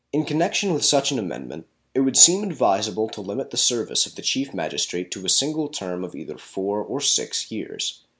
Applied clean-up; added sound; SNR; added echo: none; none; none; none.